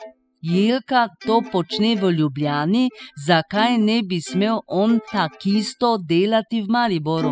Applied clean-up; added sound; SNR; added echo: classical method spectral subtraction.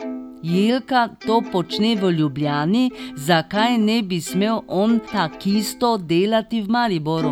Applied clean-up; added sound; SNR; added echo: none; Plucked string instrument; 14 dB; none.